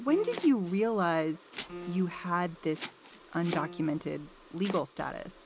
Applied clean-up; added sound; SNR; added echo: none; Domestic sounds, home sounds + Piano; 12 dB; none.